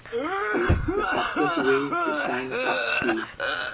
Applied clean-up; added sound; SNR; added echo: none; Cough; -3 dB; reverberation time 0.1 s.